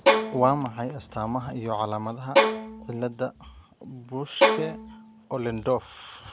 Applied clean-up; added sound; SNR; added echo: none; Bowed string instrument; -3 dB; none.